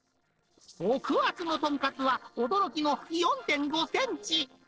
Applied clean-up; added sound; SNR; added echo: neural separator model SepFormer DNS4.